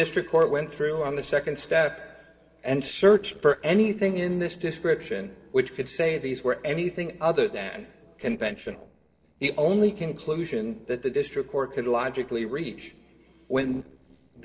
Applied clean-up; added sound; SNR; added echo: neural separator model SepFormer DNS4.